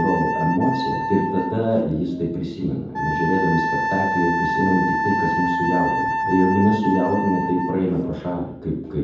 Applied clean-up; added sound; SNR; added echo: none; Wind instrument, woodwind instrument; 3 dB; reverberation time 0.9 s.